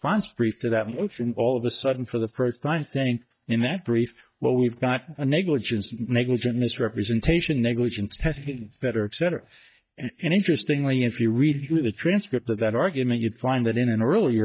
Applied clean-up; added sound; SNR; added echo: neural mask model DeepFilterNet 3.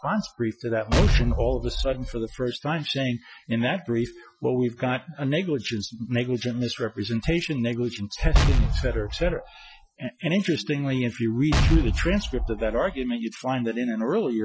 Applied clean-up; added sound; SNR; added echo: classical method Wiener filter.